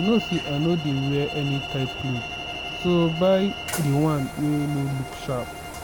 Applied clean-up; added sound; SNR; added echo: none; Bowed string instrument + Train; 9 dB; none.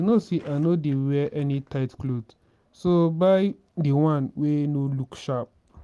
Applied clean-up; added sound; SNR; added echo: none; none; none; none.